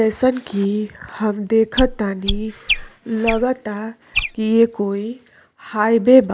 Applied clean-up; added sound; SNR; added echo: none; Chirp, tweet; 7 dB; none.